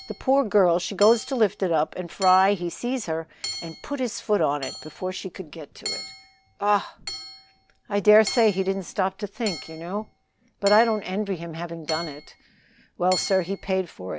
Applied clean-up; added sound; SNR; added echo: none; Hammer / Chink, clink; 14 dB; none.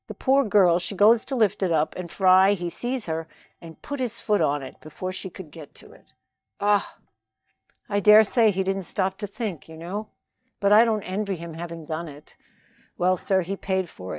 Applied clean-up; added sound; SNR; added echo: neural mask model DeepFilterNet 3.